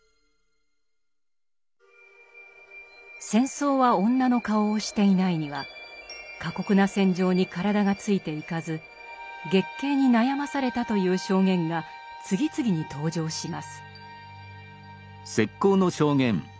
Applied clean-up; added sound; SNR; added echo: none; none; none; none.